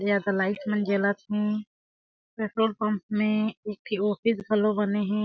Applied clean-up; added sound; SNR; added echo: none; none; none; none.